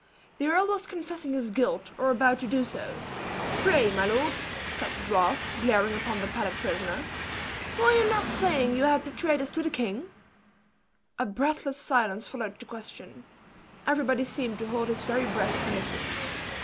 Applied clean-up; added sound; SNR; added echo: none; Train; 7 dB; none.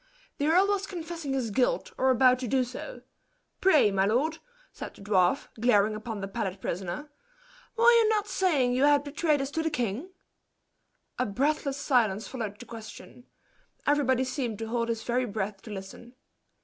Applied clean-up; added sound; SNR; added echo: none; none; none; none.